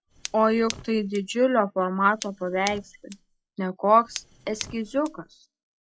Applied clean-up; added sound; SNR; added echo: classical method log-MMSE.